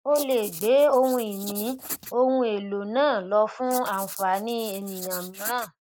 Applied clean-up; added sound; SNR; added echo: neural mask model Resemble Enhance denoiser.